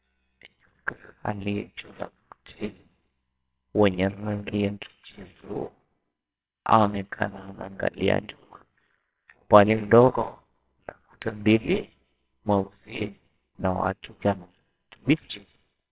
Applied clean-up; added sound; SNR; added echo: neural separator model SepFormer WHAMR!.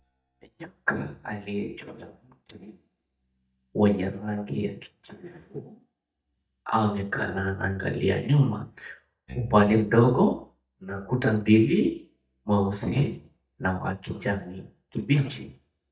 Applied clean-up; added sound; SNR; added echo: neural mask model DeepFilterNet 3.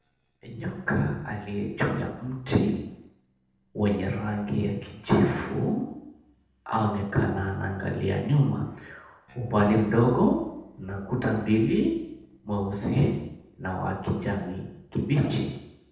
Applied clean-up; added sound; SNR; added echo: neural separator model SepFormer DNS4.